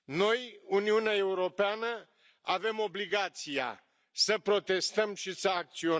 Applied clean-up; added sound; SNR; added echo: none; none; none; none.